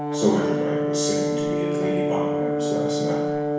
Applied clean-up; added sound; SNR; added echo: none; Brass instrument; -4 dB; reverberation time 1.1 s.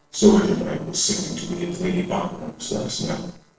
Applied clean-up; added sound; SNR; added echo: neural separator model SepFormer DNS4.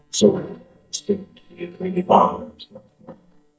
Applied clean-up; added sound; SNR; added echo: neural mask model DeepFilterNet 3.